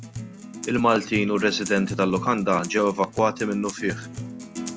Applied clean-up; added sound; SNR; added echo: none; Acoustic guitar; 11 dB; none.